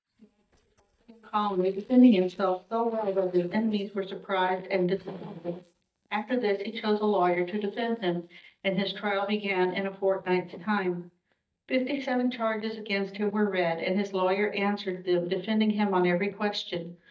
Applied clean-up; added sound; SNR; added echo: neural mask model DeepFilterNet 3.